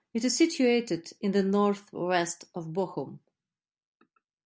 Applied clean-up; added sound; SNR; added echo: none; none; none; none.